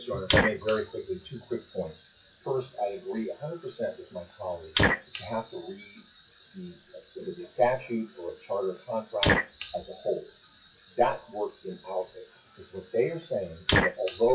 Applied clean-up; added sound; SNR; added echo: classical method WPE with log-MMSE.